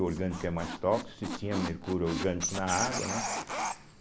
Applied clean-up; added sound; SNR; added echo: none; Squeak; 4 dB; none.